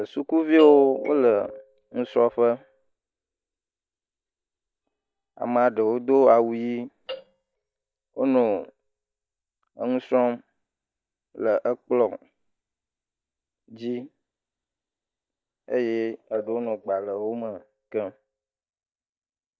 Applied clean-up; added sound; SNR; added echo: neural mask model DeepFilterNet 3.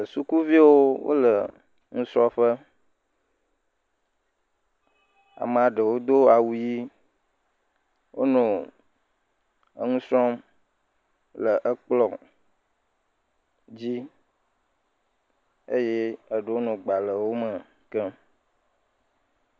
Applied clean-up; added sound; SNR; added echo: none; none; none; none.